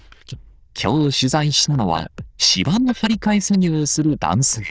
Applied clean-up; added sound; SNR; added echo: neural diffusion model UNIVERSE++.